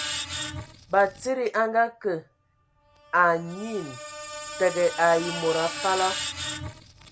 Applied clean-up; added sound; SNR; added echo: none; Screech; 9 dB; none.